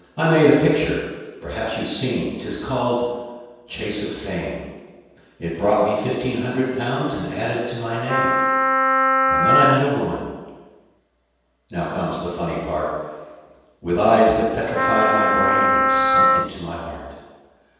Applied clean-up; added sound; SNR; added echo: none; Wind instrument, woodwind instrument; -4 dB; reverberation time 1.2 s.